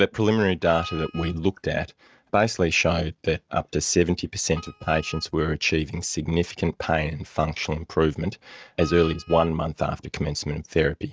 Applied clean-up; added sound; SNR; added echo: neural mask model RNNoise.